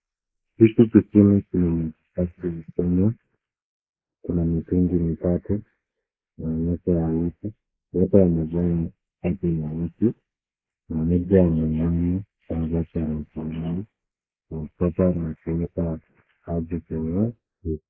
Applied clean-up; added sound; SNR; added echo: neural mask model Resemble Enhance denoiser.